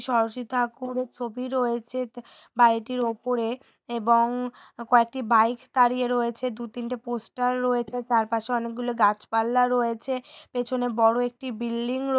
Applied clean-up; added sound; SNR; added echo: neural mask model DeepFilterNet 3.